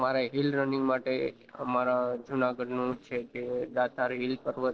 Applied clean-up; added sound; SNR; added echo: neural separator model SepFormer DNS4.